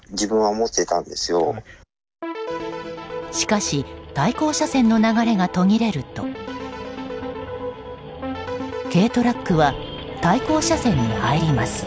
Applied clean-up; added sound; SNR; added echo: none; none; none; none.